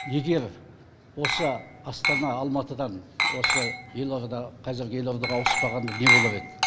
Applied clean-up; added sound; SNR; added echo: none; Glass; -1 dB; none.